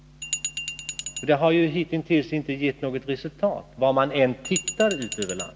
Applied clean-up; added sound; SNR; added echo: none; Glass; 7 dB; reverberation time 1.1 s.